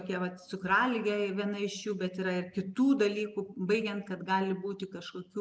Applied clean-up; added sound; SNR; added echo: none; none; none; none.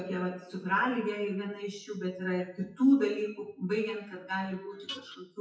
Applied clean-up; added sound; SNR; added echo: classical method WPE with log-MMSE.